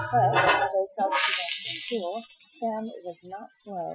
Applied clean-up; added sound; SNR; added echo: classical method Wiener filter.